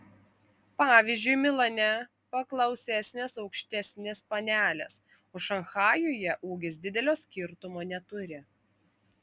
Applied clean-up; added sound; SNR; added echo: none; none; none; none.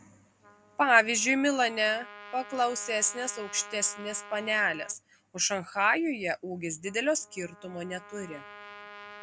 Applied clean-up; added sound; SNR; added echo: none; Trumpet; 19 dB; none.